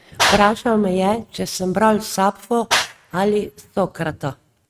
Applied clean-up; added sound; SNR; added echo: neural mask model RNNoise.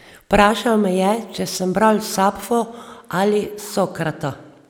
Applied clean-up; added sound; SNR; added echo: none; none; none; none.